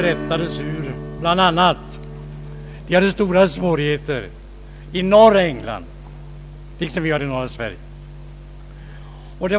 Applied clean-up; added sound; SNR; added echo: none; Strum; 16 dB; none.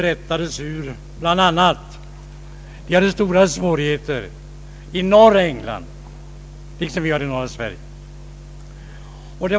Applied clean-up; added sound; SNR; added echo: none; none; none; none.